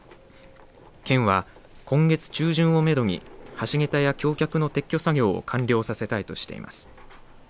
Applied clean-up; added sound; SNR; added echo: none; none; none; none.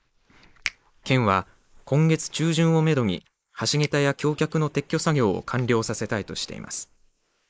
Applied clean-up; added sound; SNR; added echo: neural mask model Resemble Enhance denoiser.